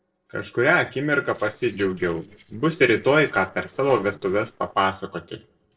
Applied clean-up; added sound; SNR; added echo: neural separator model SepFormer DNS4.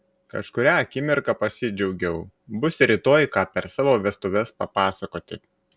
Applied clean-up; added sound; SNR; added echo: none; none; none; none.